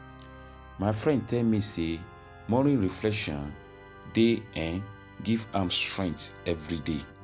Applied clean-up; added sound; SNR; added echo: none; Organ; 18 dB; none.